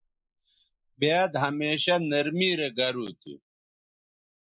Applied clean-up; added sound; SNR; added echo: neural mask model Resemble Enhance denoiser.